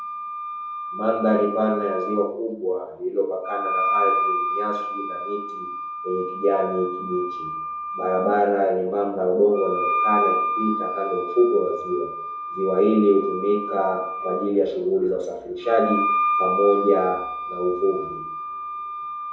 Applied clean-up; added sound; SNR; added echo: none; Wind instrument, woodwind instrument; 4 dB; reverberation time 2.6 s.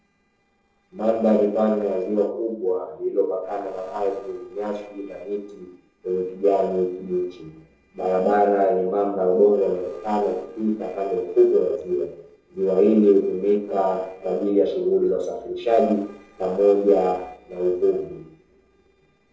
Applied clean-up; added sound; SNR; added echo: neural separator model SepFormer DNS4.